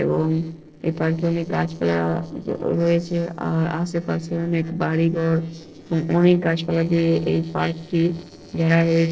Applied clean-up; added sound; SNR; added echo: neural separator model SepFormer DNS4.